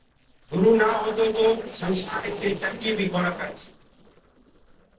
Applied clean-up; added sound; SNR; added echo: neural separator model SepFormer DNS4.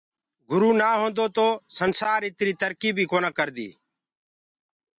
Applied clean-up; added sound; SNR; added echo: none; none; none; none.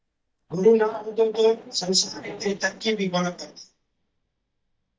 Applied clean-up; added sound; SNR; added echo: neural mask model DeepFilterNet 3.